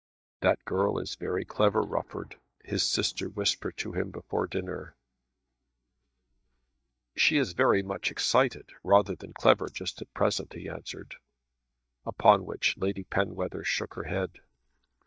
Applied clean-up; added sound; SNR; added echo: neural mask model DeepFilterNet 3.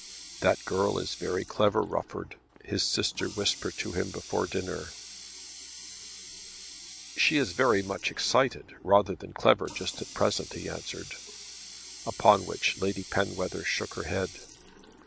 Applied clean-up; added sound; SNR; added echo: none; Water tap, faucet; 15 dB; none.